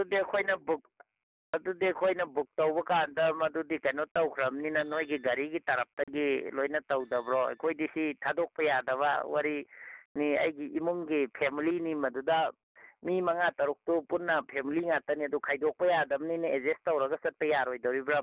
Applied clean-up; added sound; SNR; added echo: neural separator model SepFormer DNS4.